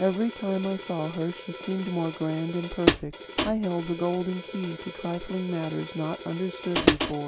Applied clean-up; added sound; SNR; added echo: none; Hi-hat; 0 dB; none.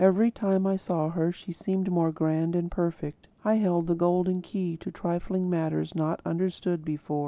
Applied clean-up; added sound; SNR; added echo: none; none; none; none.